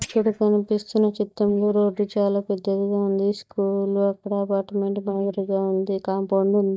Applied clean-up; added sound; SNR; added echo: neural mask model DeepFilterNet 3.